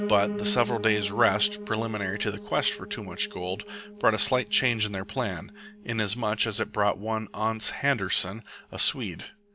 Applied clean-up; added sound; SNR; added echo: none; Piano; 12 dB; none.